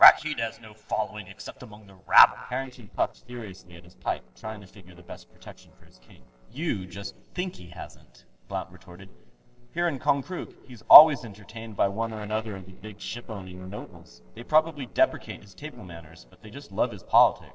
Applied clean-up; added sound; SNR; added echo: neural separator model SepFormer DNS4.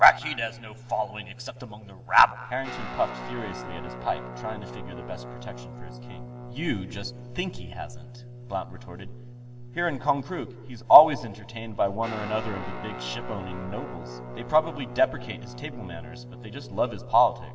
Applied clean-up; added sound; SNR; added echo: none; Guitar; 13 dB; reverberation time 2.4 s.